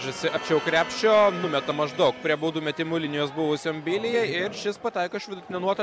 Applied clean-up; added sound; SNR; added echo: none; none; none; none.